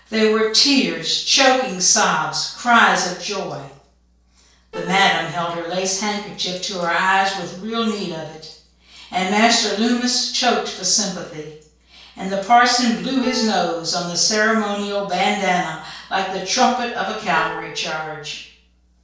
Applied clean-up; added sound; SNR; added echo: neural separator model SepFormer DNS4.